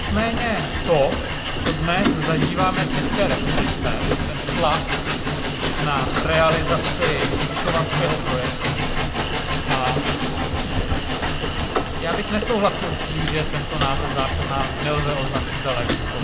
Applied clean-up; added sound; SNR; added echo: none; Train; -3 dB; reverberation time 1.3 s.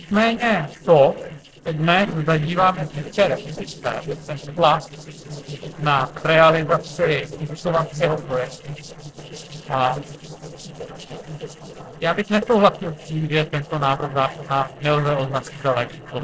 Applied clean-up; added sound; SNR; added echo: neural separator model SepFormer DNS4.